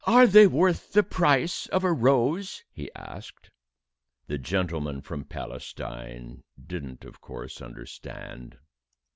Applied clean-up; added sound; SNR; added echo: none; none; none; none.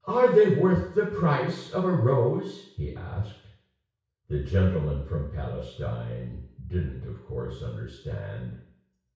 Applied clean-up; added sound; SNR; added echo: none; none; none; reverberation time 0.6 s.